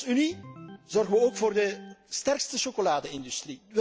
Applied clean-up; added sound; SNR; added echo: none; Organ; 19 dB; none.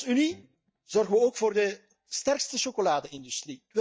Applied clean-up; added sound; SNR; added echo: neural mask model DeepFilterNet 3.